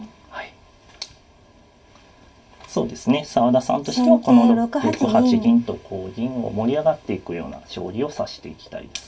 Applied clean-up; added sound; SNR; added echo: none; none; none; reverberation time 0.1 s.